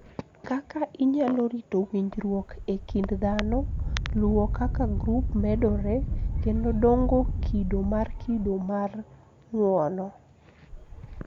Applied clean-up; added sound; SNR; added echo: none; Wind; 3 dB; none.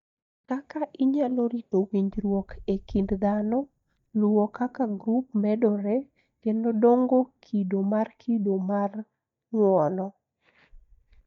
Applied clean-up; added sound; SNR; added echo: neural mask model DeepFilterNet 3.